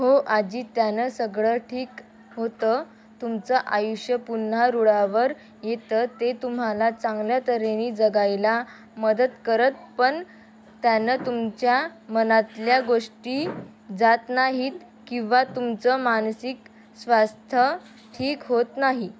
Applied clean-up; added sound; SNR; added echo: none; none; none; none.